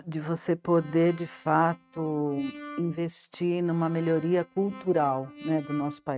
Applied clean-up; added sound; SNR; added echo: neural mask model RNNoise.